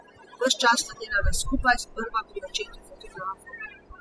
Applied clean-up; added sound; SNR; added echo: classical method spectral subtraction.